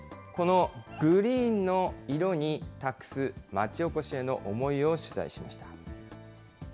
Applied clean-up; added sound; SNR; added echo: none; none; none; none.